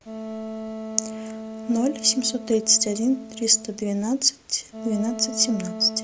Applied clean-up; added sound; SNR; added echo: none; Wind instrument, woodwind instrument; 10 dB; none.